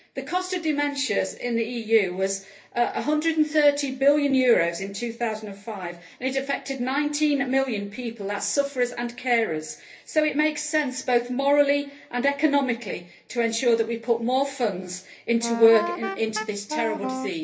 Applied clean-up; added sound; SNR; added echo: none; Wind instrument, woodwind instrument; 6 dB; reverberation time 0.3 s.